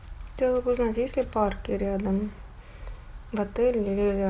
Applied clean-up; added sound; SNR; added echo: none; none; none; none.